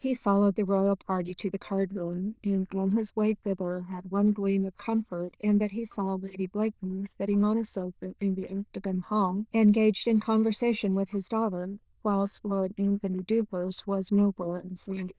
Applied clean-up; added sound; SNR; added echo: neural diffusion model UNIVERSE++.